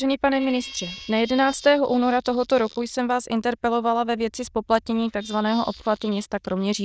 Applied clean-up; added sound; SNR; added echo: neural diffusion model UNIVERSE++.